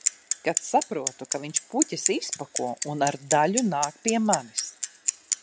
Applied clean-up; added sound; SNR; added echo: none; Bicycle; 3 dB; none.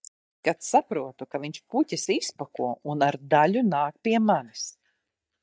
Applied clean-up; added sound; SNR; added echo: neural mask model DeepFilterNet 3.